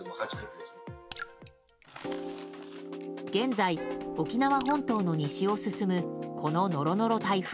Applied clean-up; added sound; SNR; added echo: none; Raindrop / Splash, splatter + Traffic noise, roadway noise / Vehicle horn, car horn, honking; 15 dB; none.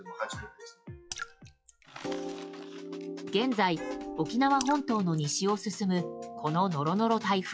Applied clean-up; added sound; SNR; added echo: classical method log-MMSE.